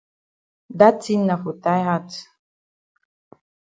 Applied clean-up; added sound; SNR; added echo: none; none; none; none.